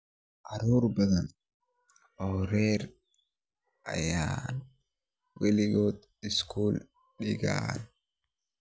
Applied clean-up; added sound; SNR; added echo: none; none; none; none.